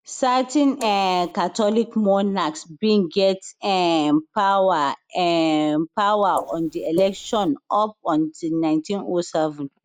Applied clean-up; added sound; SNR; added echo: neural mask model Resemble Enhance denoiser.